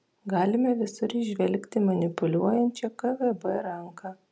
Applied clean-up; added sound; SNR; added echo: none; none; none; none.